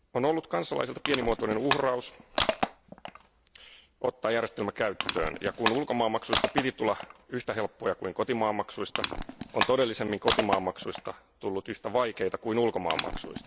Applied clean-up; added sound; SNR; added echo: none; Crushing; 5 dB; none.